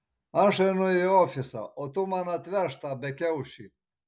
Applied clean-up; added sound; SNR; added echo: none; none; none; none.